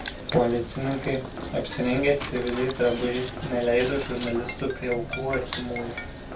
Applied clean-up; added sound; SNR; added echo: none; Knock; 6 dB; reverberation time 0.2 s.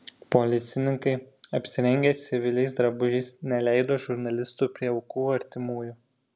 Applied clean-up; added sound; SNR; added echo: none; none; none; none.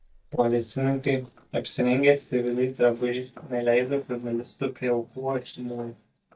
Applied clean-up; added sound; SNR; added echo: neural mask model DeepFilterNet 3.